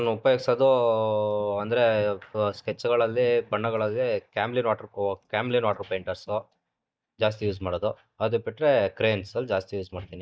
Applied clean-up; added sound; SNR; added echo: neural mask model DeepFilterNet 3.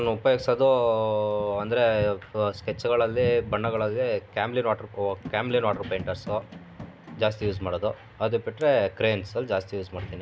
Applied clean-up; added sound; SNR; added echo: none; Drum; 15 dB; none.